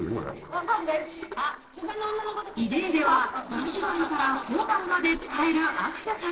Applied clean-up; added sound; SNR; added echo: neural separator model SepFormer DNS4.